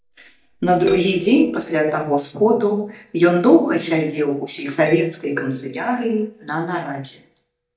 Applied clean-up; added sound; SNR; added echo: neural mask model DeepFilterNet 3.